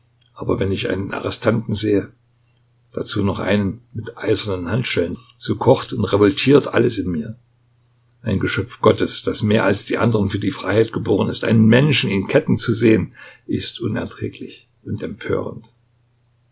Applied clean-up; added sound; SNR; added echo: none; none; none; none.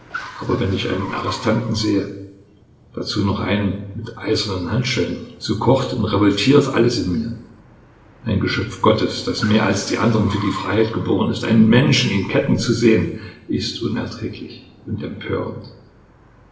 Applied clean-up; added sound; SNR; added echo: none; Car; 19 dB; reverberation time 0.8 s.